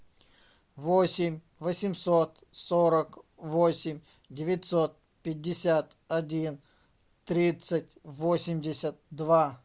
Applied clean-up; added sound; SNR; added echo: none; none; none; none.